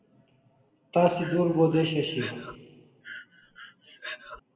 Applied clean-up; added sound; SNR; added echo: none; Breathing; 15 dB; reverberation time 1.6 s.